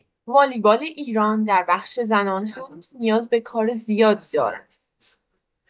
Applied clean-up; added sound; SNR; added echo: neural mask model DeepFilterNet 3.